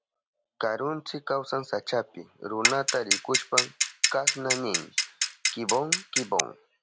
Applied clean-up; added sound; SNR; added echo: none; Clock; -3 dB; none.